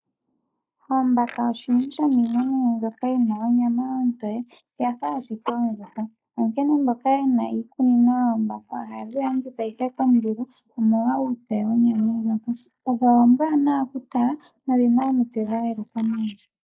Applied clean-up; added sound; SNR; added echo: neural mask model Resemble Enhance denoiser.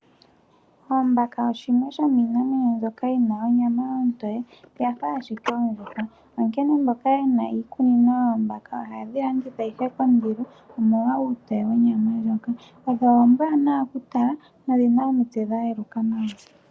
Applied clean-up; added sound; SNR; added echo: none; none; none; none.